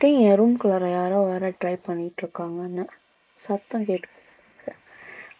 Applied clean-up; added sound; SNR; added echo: neural mask model Resemble Enhance denoiser.